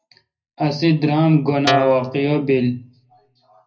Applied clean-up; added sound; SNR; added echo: none; Guitar; 6 dB; reverberation time 0.4 s.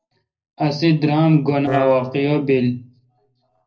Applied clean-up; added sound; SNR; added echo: neural separator model SepFormer DNS4.